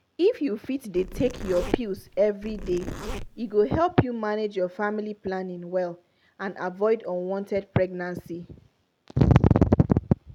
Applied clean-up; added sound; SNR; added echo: none; Zipper (clothing); 11 dB; none.